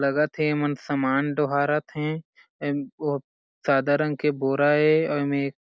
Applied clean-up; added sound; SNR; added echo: none; none; none; none.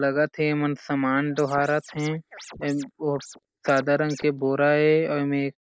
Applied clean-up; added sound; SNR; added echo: neural mask model Resemble Enhance denoiser.